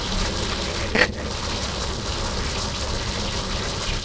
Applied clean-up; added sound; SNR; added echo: neural separator model SepFormer DNS4.